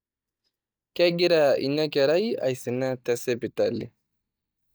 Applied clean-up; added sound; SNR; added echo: neural mask model DeepFilterNet 3.